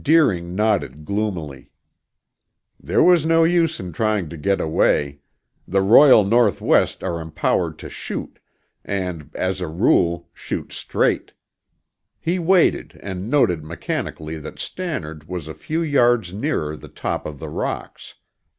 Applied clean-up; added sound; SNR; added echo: none; none; none; none.